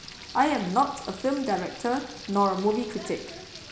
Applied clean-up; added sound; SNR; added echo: none; Frying (food); 16 dB; none.